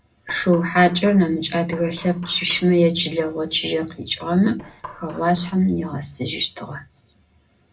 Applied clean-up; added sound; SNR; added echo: neural separator model SepFormer DNS4.